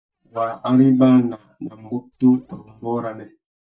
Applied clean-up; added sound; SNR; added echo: neural mask model DeepFilterNet 3.